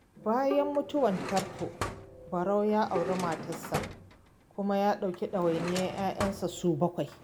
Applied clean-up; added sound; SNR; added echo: none; Drawer open or close + Bowed string instrument; 9 dB; none.